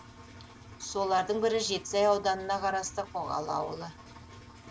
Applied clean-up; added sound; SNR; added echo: none; Engine; 18 dB; none.